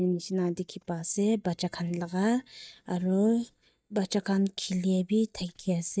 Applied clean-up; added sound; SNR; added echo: neural mask model DeepFilterNet 3.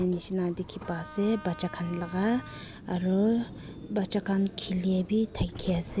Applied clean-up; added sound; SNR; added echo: none; Wind instrument, woodwind instrument + Car; 15 dB; none.